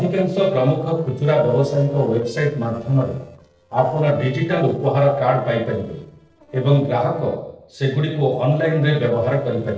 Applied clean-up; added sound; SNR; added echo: neural separator model SepFormer DNS4.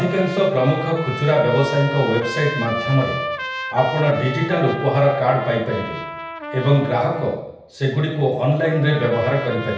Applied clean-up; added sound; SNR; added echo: none; Trumpet; 10 dB; reverberation time 0.8 s.